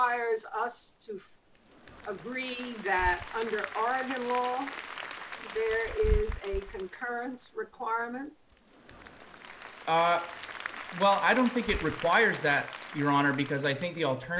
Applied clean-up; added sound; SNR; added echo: none; Applause / Crowd + Wind / Bird; 9 dB; none.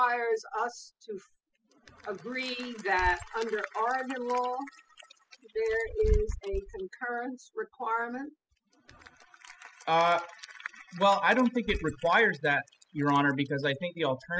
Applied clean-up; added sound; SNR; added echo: classical method spectral subtraction.